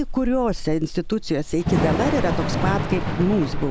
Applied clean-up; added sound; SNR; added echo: none; Thunder / Rain; 2 dB; none.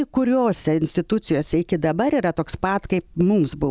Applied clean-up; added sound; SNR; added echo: none; none; none; none.